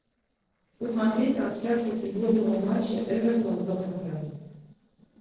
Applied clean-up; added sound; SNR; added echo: neural separator model SepFormer DNS4.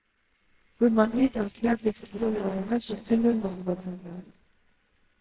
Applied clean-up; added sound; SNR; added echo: neural separator model SepFormer WHAMR!.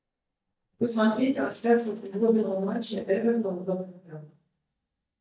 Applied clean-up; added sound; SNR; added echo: neural mask model DeepFilterNet 3.